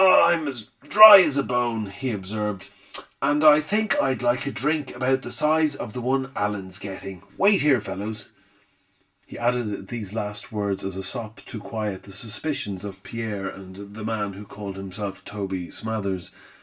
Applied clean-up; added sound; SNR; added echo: none; none; none; reverberation time 0.2 s.